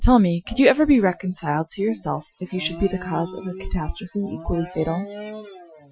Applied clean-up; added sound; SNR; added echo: classical method Wiener filter.